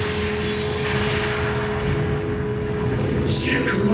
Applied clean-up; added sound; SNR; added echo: neural separator model SepFormer DNS4.